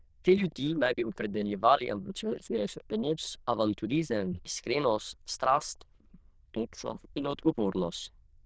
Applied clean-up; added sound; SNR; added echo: neural diffusion model UNIVERSE++.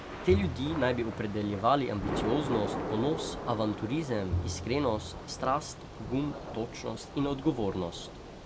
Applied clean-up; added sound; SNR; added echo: none; Thunder / Rain + Bowed string instrument; 5 dB; none.